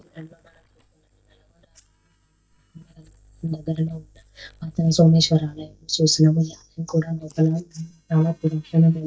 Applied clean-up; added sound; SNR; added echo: neural mask model DeepFilterNet 3.